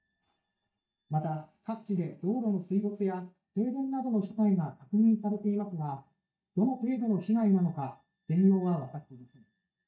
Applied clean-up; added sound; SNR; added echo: neural mask model DeepFilterNet 3.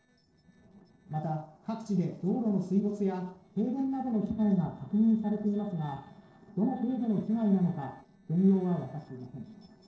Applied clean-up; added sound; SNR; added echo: neural separator model SepFormer DNS4.